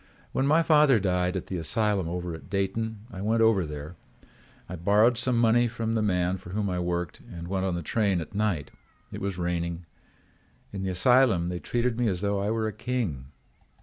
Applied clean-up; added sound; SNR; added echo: none; none; none; none.